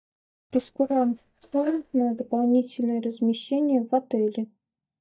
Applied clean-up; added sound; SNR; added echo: neural mask model DeepFilterNet 3.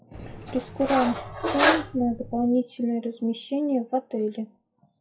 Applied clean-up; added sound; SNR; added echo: classical method WPE with log-MMSE.